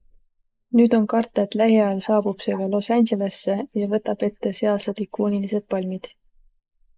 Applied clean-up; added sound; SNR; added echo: neural mask model Resemble Enhance denoiser.